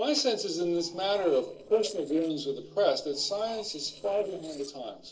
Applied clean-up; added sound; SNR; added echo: neural separator model SepFormer DNS4.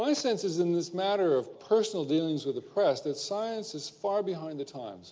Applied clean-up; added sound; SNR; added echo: none; none; none; none.